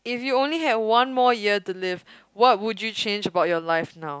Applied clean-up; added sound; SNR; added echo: none; none; none; none.